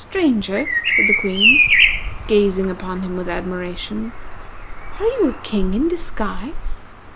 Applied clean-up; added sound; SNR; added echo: none; Bird vocalization, bird call, bird song; -2 dB; none.